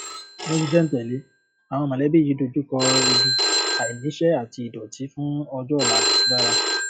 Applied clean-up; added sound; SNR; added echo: classical method log-MMSE.